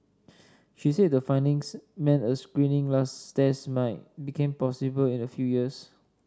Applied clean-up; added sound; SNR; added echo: none; none; none; none.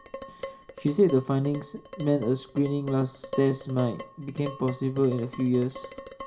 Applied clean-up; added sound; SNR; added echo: none; Dishes, pots, and pans; 15 dB; reverberation time 0.2 s.